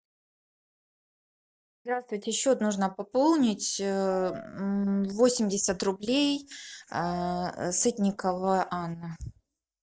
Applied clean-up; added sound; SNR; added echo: neural mask model DeepFilterNet 3.